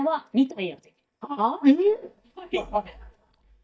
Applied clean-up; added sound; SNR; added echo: neural mask model DeepFilterNet 3.